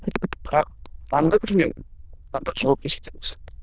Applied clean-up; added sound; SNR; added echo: neural diffusion model UNIVERSE++.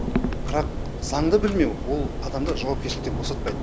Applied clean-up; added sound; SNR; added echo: none; Clock; 1 dB; none.